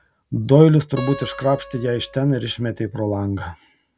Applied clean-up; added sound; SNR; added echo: none; Acoustic guitar; 18 dB; none.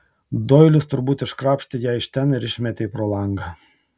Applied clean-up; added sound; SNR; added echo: none; none; none; none.